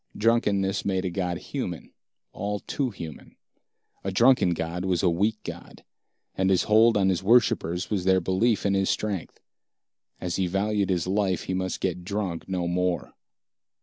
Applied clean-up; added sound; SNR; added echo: none; none; none; none.